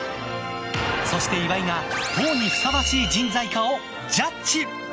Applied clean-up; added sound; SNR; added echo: none; Breathing; 14 dB; none.